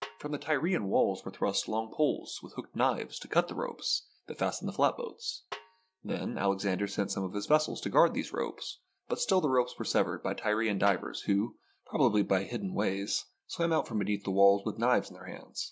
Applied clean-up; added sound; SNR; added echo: none; Snare drum; 18 dB; none.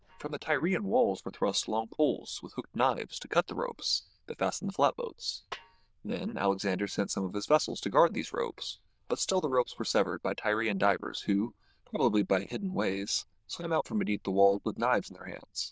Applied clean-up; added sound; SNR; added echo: neural diffusion model UNIVERSE++.